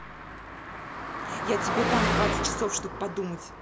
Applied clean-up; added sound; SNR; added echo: none; Car passing by; -2 dB; none.